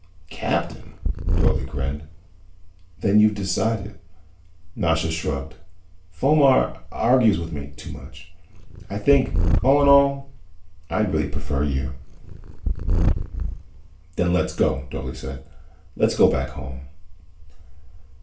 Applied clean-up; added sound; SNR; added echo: none; Purr; 0 dB; reverberation time 0.3 s.